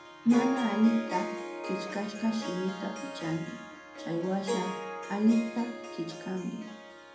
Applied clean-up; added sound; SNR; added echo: none; Harp; 8 dB; reverberation time 0.6 s.